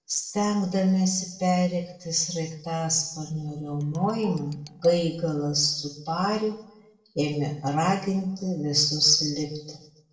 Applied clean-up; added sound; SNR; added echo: neural separator model SepFormer DNS4.